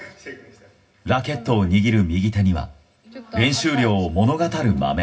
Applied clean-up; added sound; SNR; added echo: none; none; none; reverberation time 0.4 s.